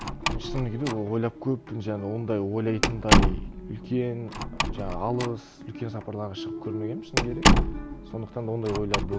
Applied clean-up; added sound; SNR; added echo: none; Slam; -3 dB; none.